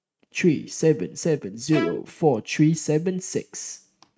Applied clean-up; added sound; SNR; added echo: neural mask model RNNoise.